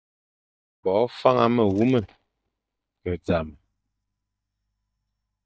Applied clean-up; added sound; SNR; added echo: neural mask model DeepFilterNet 3.